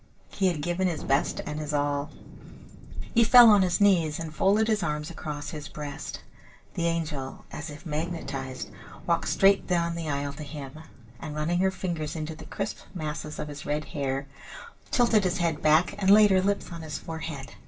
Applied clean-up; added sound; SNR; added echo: none; Thunder; 18 dB; reverberation time 0.2 s.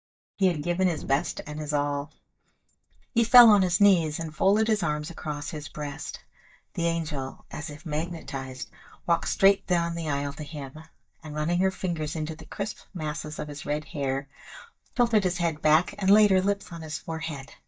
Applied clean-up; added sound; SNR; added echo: neural mask model DeepFilterNet 3.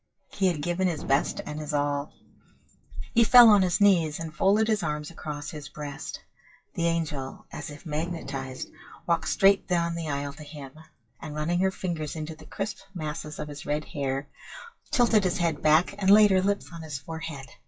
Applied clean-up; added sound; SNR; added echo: classical method WPE with log-MMSE.